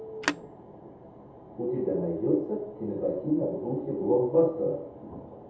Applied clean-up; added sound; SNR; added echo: none; Telephone; 8 dB; reverberation time 0.7 s.